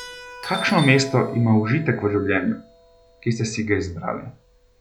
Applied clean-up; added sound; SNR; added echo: none; Keyboard (musical) + Doorbell; 16 dB; none.